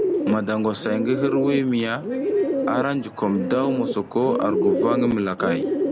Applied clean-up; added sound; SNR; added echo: none; Bird; 1 dB; none.